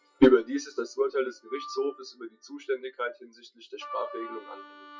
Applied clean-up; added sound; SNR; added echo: classical method WPE with log-MMSE.